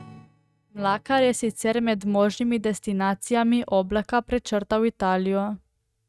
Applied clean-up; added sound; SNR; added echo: neural mask model RNNoise.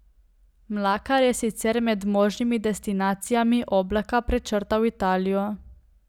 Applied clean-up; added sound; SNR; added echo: none; none; none; none.